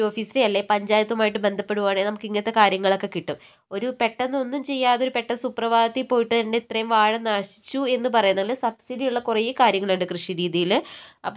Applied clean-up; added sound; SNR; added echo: none; none; none; none.